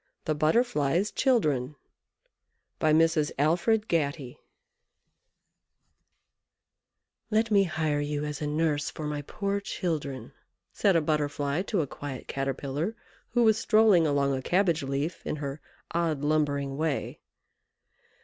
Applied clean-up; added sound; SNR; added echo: none; none; none; none.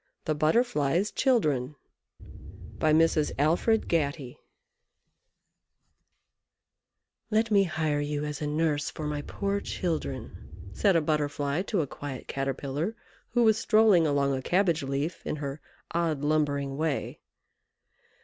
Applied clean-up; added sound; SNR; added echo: none; Wind; 10 dB; none.